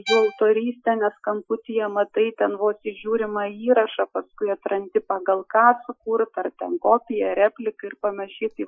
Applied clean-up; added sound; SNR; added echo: classical method Wiener filter.